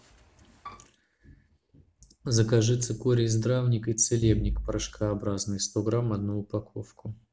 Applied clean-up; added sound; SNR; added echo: none; Bowed string instrument; 19 dB; none.